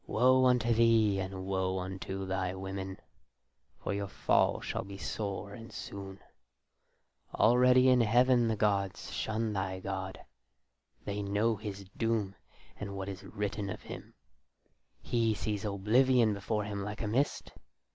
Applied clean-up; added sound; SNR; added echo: none; none; none; none.